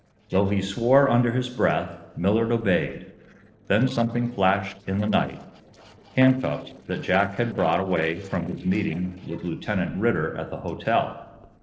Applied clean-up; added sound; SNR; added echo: neural separator model SepFormer DNS4.